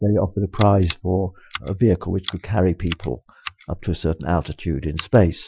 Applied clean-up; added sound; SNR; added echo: classical method Wiener filter.